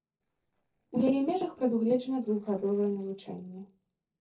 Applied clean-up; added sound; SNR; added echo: neural separator model SepFormer DNS4.